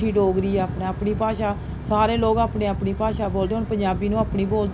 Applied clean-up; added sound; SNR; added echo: none; Aircraft; 10 dB; none.